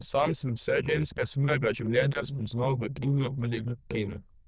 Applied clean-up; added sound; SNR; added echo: neural diffusion model UNIVERSE++.